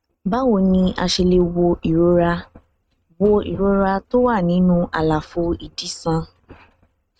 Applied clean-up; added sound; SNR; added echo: neural mask model RNNoise.